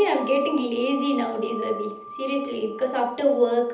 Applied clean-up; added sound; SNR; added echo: none; Wind chime; 13 dB; reverberation time 0.7 s.